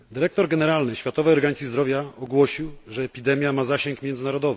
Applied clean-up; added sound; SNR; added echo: none; none; none; none.